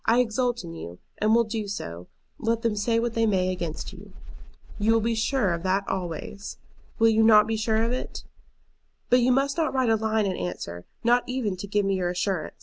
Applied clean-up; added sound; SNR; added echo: none; none; none; none.